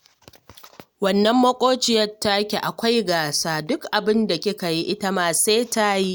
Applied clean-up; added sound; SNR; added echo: none; none; none; none.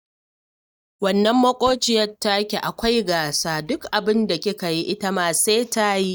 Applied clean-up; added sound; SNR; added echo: neural mask model DeepFilterNet 3.